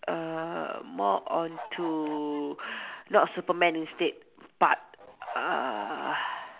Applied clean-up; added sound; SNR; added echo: none; Bird / Fowl; 12 dB; none.